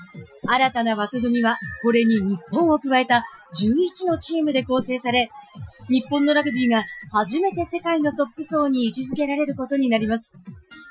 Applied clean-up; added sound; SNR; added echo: classical method Wiener filter.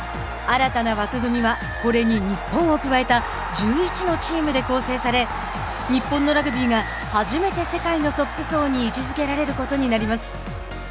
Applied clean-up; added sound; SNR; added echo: none; none; none; none.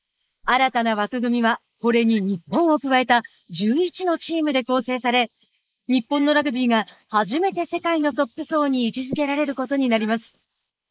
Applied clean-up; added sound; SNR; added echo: neural mask model Resemble Enhance denoiser.